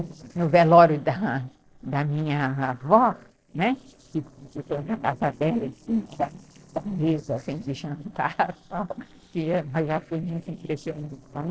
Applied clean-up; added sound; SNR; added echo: neural separator model SepFormer DNS4.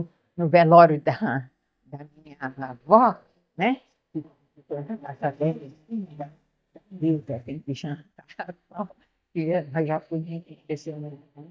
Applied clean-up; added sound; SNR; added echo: neural mask model DeepFilterNet 3.